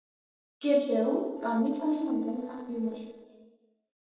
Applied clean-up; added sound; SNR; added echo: neural separator model SepFormer DNS4.